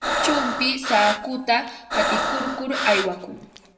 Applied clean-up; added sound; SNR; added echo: none; Breathing; 2 dB; reverberation time 0.8 s.